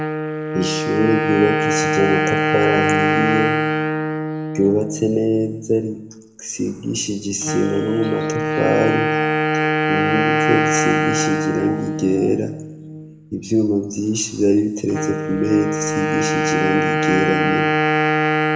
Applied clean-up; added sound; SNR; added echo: none; Wind instrument, woodwind instrument; -1 dB; reverberation time 0.9 s.